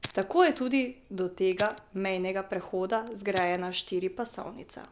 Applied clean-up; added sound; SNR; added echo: none; Fire; 20 dB; none.